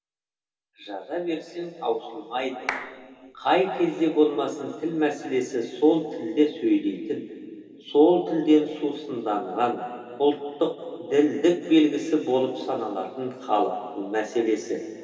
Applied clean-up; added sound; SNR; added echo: none; Clapping; 12 dB; reverberation time 2.6 s.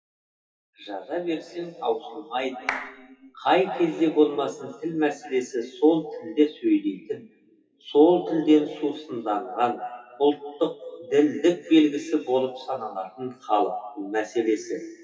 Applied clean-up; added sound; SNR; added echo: classical method WPE with log-MMSE.